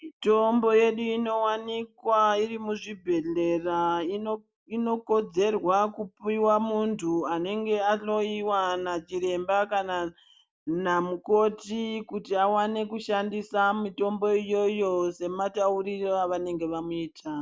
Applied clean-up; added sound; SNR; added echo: none; none; none; none.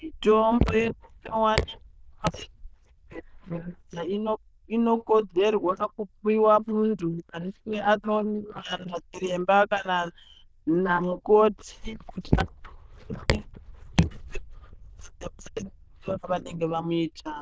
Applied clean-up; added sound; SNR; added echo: neural diffusion model UNIVERSE++.